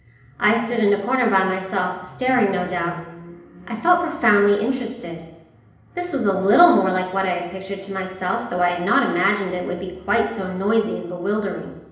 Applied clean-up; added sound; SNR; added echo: none; none; none; reverberation time 0.8 s.